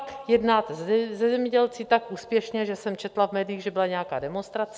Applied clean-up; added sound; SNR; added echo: none; none; none; none.